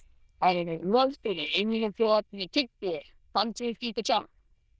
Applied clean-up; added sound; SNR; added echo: neural diffusion model UNIVERSE++.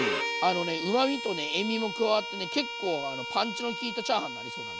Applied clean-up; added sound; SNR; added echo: none; Bowed string instrument; 5 dB; none.